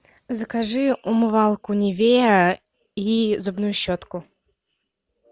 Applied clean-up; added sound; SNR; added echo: none; none; none; none.